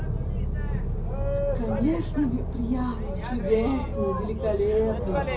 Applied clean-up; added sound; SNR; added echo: none; Boat, Water vehicle; -1 dB; reverberation time 0.5 s.